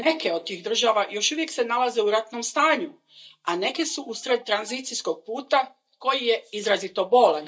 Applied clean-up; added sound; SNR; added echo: neural mask model DeepFilterNet 3.